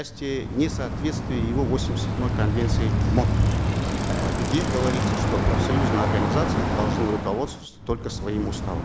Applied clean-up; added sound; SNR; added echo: none; Bicycle; -3 dB; none.